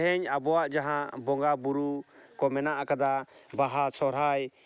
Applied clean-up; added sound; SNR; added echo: none; none; none; none.